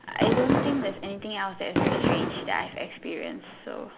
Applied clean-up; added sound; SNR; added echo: none; Fireworks; -3 dB; none.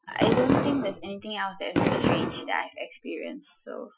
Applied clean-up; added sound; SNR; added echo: classical method Wiener filter.